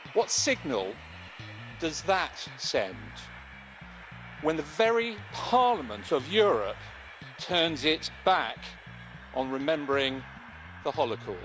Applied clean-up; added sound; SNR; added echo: none; Bass guitar + Train; 15 dB; none.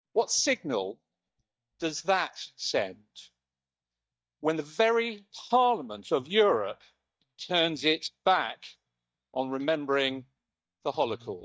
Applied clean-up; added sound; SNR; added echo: neural mask model DeepFilterNet 3.